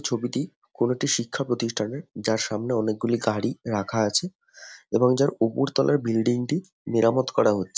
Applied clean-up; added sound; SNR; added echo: none; none; none; none.